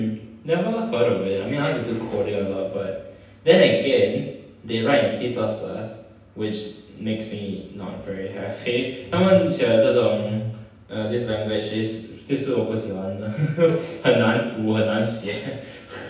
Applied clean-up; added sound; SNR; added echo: none; Bowed string instrument; 17 dB; reverberation time 0.9 s.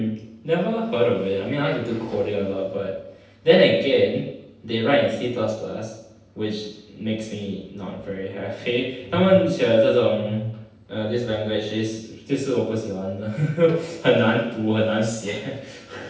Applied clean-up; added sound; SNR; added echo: neural separator model SepFormer DNS4.